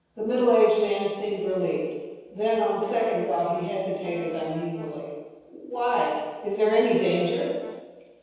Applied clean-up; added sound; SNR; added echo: none; Accordion; 18 dB; reverberation time 1.2 s.